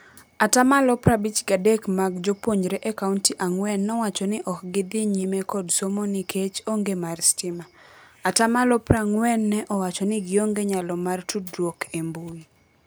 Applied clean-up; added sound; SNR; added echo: none; none; none; none.